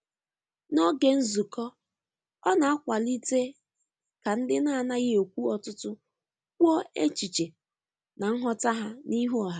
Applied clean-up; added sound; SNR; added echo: none; none; none; none.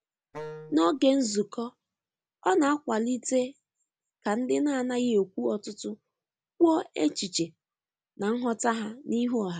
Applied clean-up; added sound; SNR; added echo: none; Wind instrument, woodwind instrument; 14 dB; none.